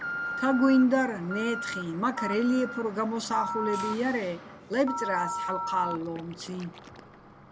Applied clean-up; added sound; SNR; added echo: none; Alarm + Telephone; 7 dB; none.